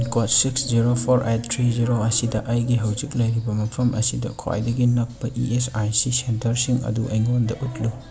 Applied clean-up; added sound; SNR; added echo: none; none; none; none.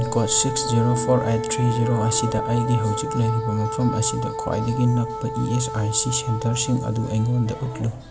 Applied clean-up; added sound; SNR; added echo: none; Wind instrument, woodwind instrument; 7 dB; none.